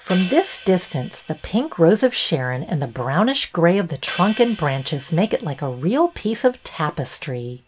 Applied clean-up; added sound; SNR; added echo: none; Hi-hat; 15 dB; none.